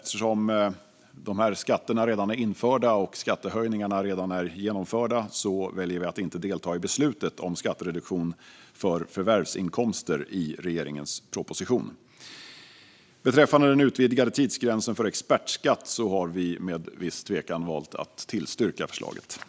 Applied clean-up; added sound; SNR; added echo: none; none; none; none.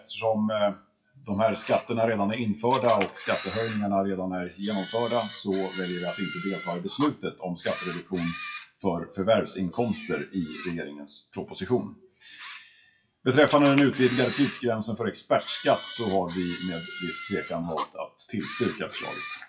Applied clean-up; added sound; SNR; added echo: classical method WPE with log-MMSE.